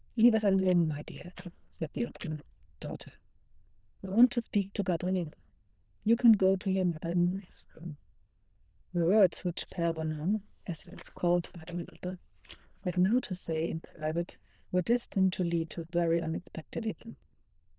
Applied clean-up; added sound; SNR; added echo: neural diffusion model UNIVERSE++.